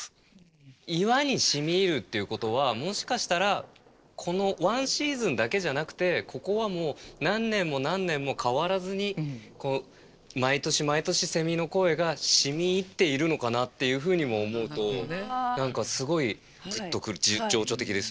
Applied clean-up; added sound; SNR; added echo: neural separator model SepFormer DNS4.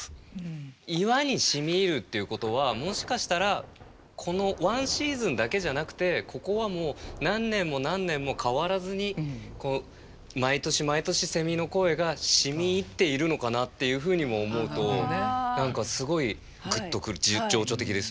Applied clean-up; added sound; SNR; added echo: none; Thunder / Rain; 19 dB; none.